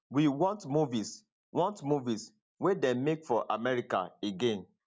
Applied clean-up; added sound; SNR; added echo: none; none; none; none.